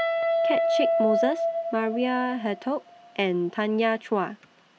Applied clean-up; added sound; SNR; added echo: none; Guitar; 0 dB; none.